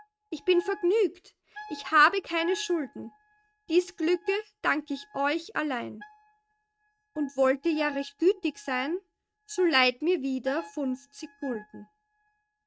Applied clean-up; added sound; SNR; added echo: neural mask model RNNoise.